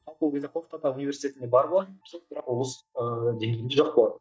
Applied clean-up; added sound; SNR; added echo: neural mask model DeepFilterNet 3.